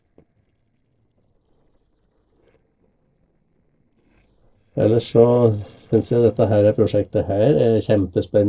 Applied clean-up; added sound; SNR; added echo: neural separator model SepFormer DNS4.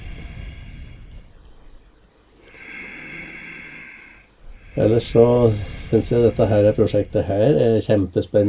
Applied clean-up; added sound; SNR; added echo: none; Breathing; 16 dB; reverberation time 0.1 s.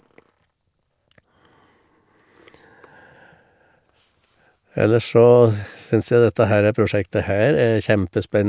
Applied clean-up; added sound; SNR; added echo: none; none; none; none.